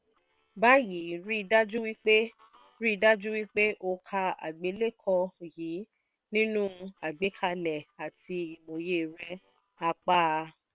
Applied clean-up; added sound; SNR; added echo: neural separator model SepFormer WHAM!.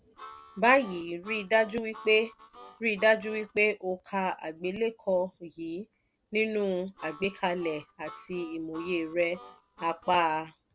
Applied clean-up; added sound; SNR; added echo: none; Harmonica; 20 dB; none.